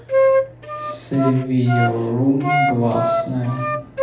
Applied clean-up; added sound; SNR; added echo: none; Wind instrument, woodwind instrument; 0 dB; reverberation time 0.9 s.